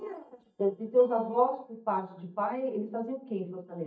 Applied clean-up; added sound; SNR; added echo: neural mask model DeepFilterNet 3.